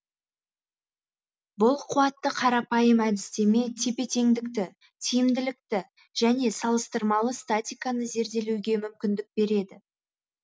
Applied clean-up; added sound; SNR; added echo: none; none; none; none.